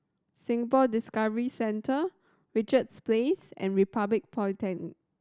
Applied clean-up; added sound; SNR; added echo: none; none; none; none.